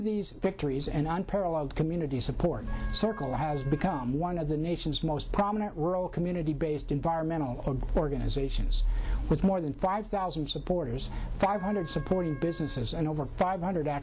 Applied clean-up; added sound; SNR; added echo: none; Wind instrument, woodwind instrument; 20 dB; none.